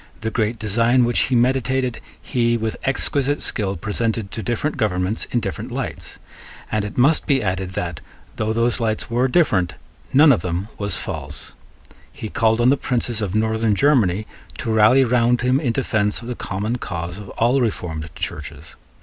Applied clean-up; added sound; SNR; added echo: none; none; none; none.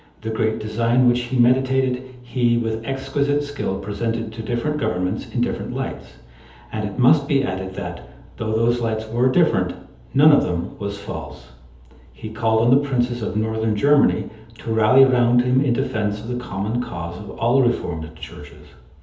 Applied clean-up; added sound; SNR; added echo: none; none; none; reverberation time 0.8 s.